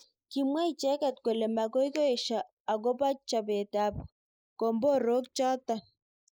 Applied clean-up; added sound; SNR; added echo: neural mask model Resemble Enhance denoiser.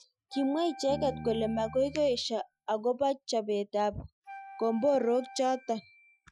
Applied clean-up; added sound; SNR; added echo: classical method Wiener filter.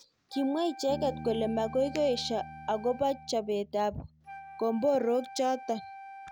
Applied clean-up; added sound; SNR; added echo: none; Wind instrument, woodwind instrument + Bass guitar; 14 dB; none.